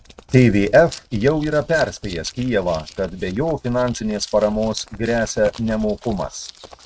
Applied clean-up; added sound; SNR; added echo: neural mask model RNNoise.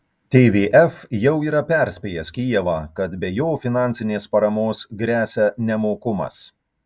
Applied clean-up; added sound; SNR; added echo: none; none; none; none.